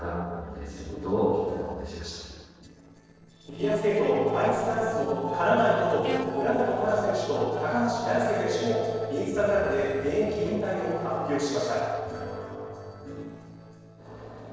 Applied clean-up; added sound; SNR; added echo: neural separator model SepFormer DNS4.